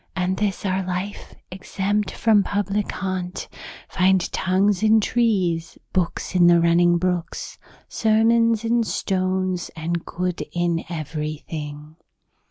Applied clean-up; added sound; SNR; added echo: none; none; none; none.